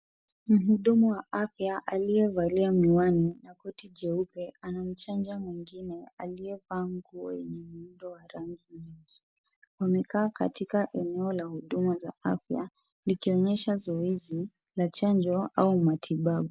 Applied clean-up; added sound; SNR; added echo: none; none; none; none.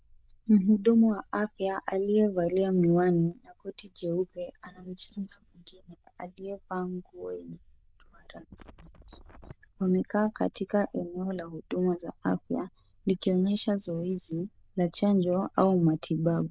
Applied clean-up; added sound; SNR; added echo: neural diffusion model UNIVERSE++.